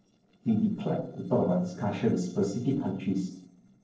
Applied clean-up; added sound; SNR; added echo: neural separator model SepFormer DNS4.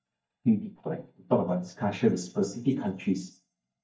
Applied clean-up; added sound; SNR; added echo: neural mask model DeepFilterNet 3.